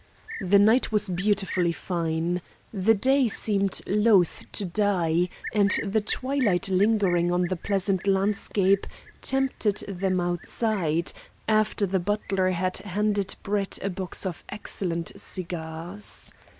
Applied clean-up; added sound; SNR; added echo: neural mask model Resemble Enhance denoiser.